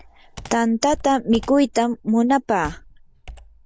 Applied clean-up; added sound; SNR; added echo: none; Computer keyboard; 18 dB; none.